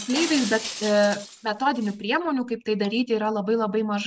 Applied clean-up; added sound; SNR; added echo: none; Shatter; 13 dB; none.